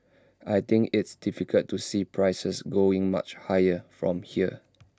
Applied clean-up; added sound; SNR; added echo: none; none; none; none.